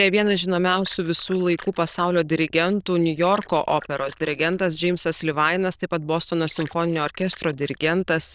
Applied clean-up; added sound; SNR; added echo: neural diffusion model UNIVERSE++.